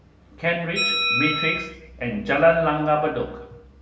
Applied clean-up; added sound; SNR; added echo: none; Bell; 6 dB; reverberation time 0.8 s.